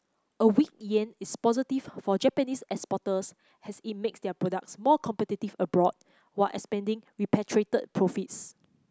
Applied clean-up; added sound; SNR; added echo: none; none; none; none.